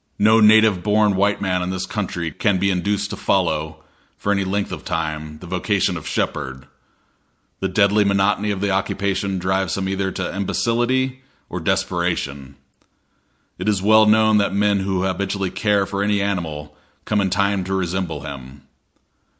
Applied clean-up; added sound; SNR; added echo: none; none; none; none.